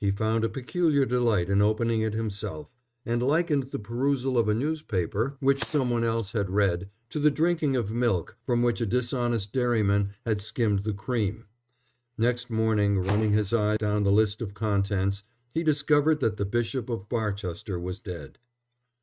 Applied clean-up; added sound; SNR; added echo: neural mask model RNNoise.